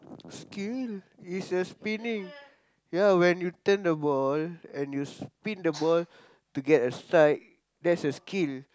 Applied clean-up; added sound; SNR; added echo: none; none; none; none.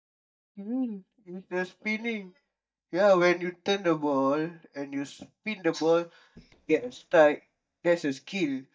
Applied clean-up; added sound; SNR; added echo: neural mask model DeepFilterNet 3.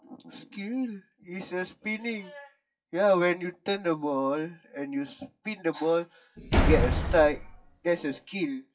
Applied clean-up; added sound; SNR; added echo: classical method WPE with log-MMSE.